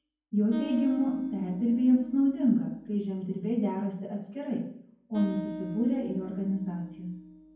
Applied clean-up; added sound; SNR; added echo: none; Acoustic guitar; 14 dB; reverberation time 0.9 s.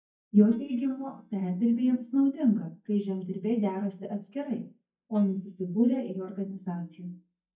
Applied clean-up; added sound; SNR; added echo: neural mask model DeepFilterNet 3.